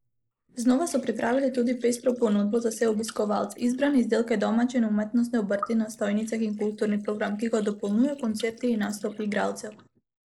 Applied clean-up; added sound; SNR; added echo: neural mask model Resemble Enhance denoiser.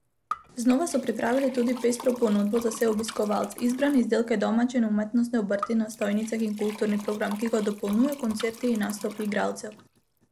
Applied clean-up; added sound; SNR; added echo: none; Liquid; 17 dB; none.